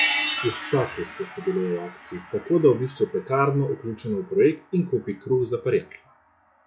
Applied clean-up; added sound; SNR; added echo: classical method log-MMSE.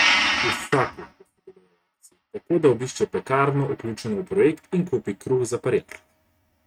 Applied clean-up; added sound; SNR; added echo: neural mask model RNNoise.